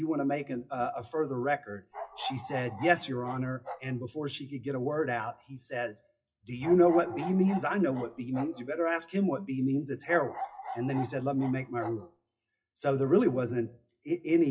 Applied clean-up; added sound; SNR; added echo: classical method WPE with log-MMSE.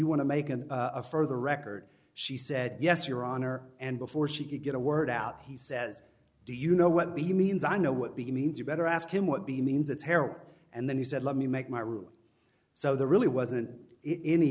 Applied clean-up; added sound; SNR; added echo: none; none; none; none.